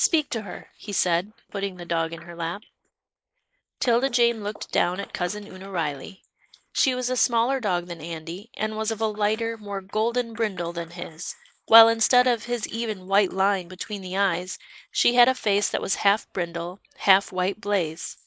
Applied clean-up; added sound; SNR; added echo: neural mask model Resemble Enhance denoiser.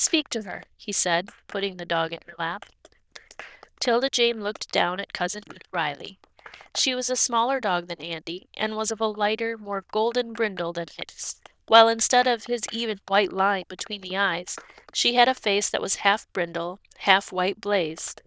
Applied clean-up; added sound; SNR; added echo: neural diffusion model UNIVERSE++.